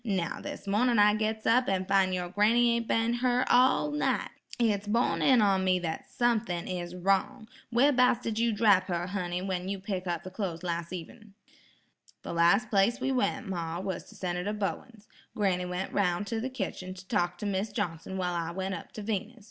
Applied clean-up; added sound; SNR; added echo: none; none; none; none.